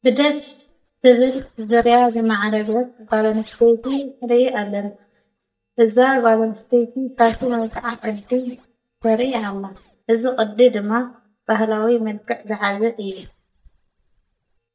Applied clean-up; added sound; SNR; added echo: neural mask model DeepFilterNet 3.